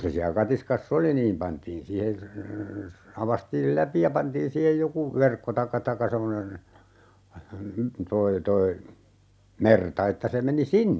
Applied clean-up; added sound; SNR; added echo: none; none; none; none.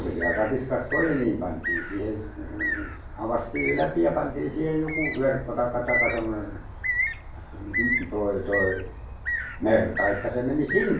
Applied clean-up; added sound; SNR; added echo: none; Bird; 4 dB; reverberation time 0.3 s.